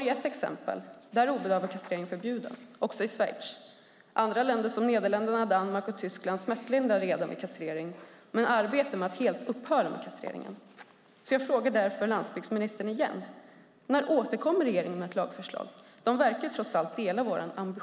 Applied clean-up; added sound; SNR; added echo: none; none; none; none.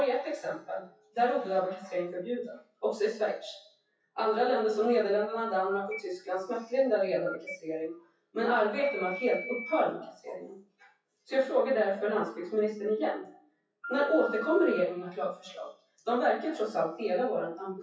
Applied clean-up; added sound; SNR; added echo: classical method WPE with log-MMSE.